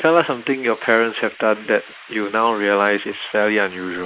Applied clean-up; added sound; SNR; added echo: neural mask model Resemble Enhance denoiser.